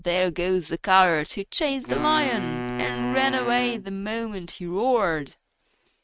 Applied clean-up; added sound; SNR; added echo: neural mask model RNNoise.